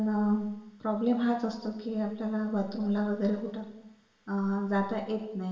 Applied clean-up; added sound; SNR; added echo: none; none; none; reverberation time 0.9 s.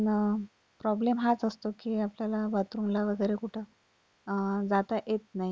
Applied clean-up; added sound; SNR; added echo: none; none; none; none.